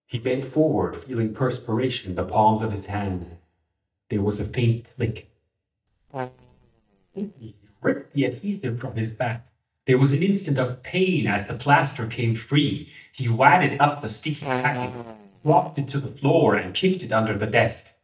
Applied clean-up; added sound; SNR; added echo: neural mask model DeepFilterNet 3.